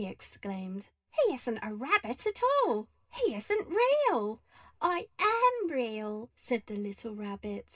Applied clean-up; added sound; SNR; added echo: none; none; none; reverberation time 0.2 s.